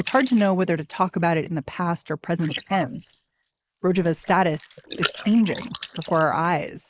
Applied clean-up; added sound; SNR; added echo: neural mask model Resemble Enhance denoiser.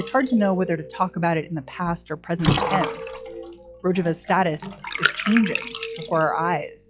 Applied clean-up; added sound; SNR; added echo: classical method log-MMSE.